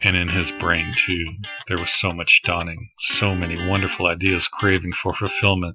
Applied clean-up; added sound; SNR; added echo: classical method Wiener filter.